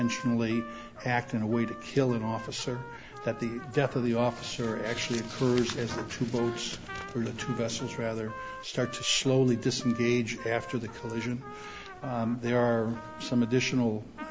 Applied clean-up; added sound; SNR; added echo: none; Trumpet; 15 dB; none.